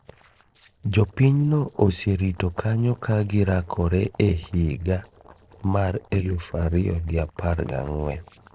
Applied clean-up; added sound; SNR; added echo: neural separator model SepFormer DNS4.